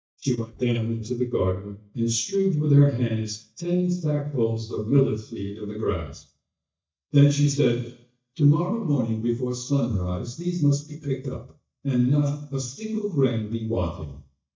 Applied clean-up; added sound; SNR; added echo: neural mask model DeepFilterNet 3.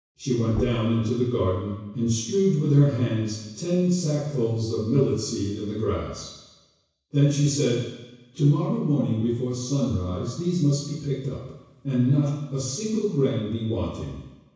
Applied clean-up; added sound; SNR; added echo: none; Knock; 16 dB; reverberation time 1.1 s.